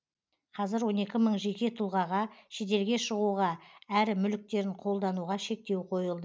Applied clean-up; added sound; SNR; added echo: none; none; none; none.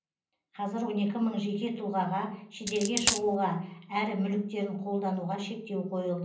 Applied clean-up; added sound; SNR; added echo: none; Coin (dropping); -1 dB; reverberation time 0.6 s.